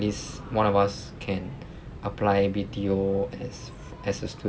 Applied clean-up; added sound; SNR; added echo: none; none; none; none.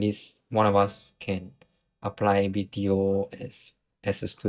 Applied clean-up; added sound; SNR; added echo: neural mask model DeepFilterNet 3.